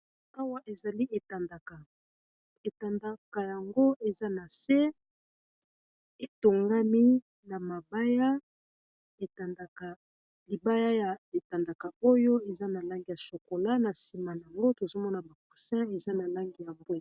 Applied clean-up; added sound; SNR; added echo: none; none; none; none.